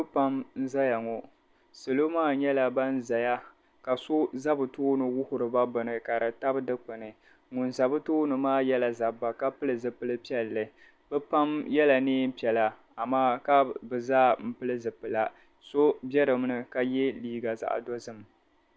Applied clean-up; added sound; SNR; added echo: none; none; none; none.